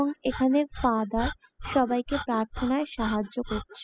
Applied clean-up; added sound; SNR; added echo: classical method spectral subtraction.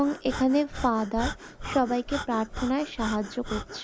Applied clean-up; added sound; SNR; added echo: none; Breathing; 9 dB; none.